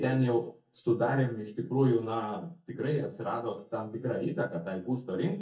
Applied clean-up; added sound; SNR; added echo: neural mask model DeepFilterNet 3.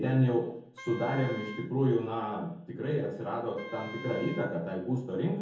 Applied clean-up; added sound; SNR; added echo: none; Wind instrument, woodwind instrument; 17 dB; reverberation time 0.7 s.